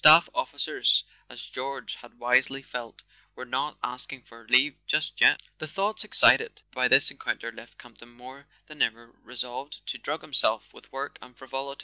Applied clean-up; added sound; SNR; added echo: none; none; none; none.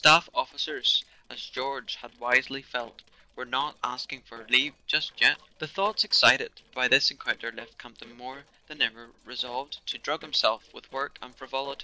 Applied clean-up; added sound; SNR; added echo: neural separator model SepFormer DNS4.